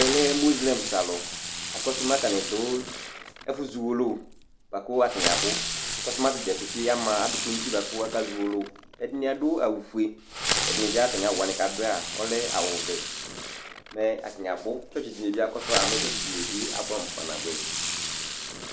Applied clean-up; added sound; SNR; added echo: none; Fireworks; 3 dB; none.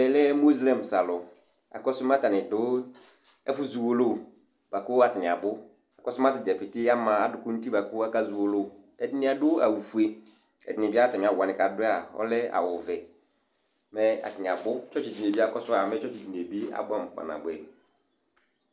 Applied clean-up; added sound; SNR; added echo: none; none; none; none.